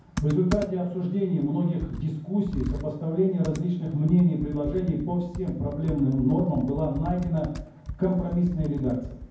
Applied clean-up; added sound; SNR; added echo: none; Computer keyboard; 11 dB; reverberation time 0.9 s.